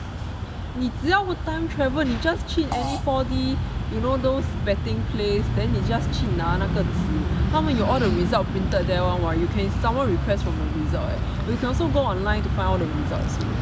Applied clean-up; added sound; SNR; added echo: none; Fart; 13 dB; none.